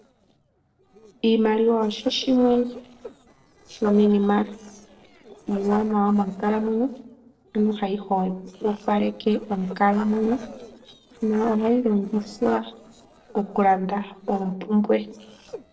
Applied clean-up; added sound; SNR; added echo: neural separator model SepFormer DNS4.